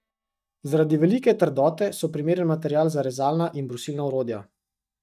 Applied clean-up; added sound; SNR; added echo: neural mask model DeepFilterNet 3.